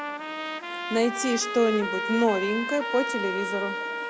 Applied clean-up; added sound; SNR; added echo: none; Trumpet; 4 dB; none.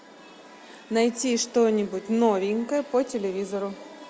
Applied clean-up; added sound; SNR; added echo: none; none; none; none.